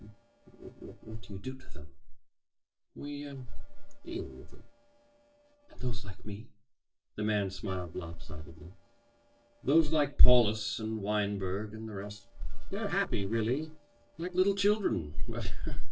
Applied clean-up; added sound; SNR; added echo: neural separator model SepFormer DNS4.